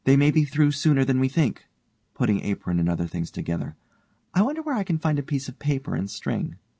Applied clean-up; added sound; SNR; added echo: none; none; none; none.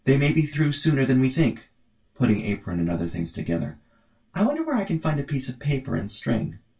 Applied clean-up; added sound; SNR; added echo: none; none; none; reverberation time 0.2 s.